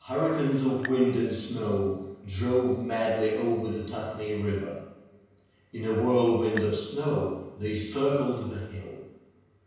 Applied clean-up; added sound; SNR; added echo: none; Raindrop; 16 dB; reverberation time 0.9 s.